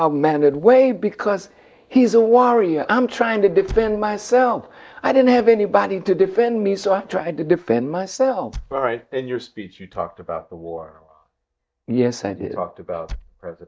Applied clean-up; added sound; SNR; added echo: neural mask model DeepFilterNet 3.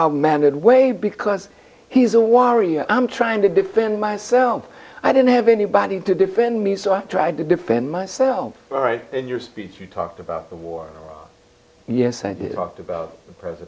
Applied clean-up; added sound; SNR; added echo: none; none; none; none.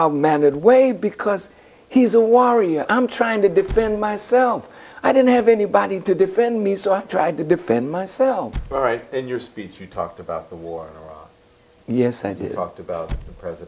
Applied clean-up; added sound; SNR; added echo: none; Squeak / Slam / Wood; 20 dB; none.